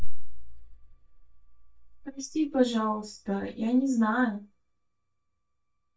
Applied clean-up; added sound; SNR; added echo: neural mask model DeepFilterNet 3.